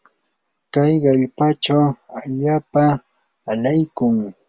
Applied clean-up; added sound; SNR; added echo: none; none; none; none.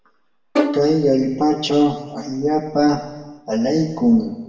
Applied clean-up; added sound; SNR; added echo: none; Bowed string instrument; 7 dB; reverberation time 1.1 s.